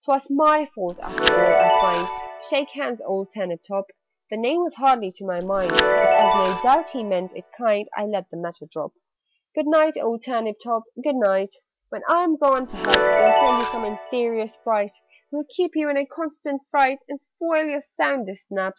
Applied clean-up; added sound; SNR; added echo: none; Chime; 0 dB; none.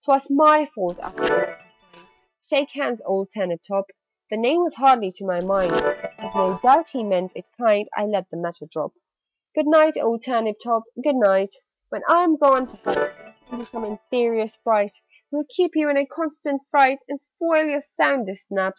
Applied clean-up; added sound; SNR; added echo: neural mask model RNNoise.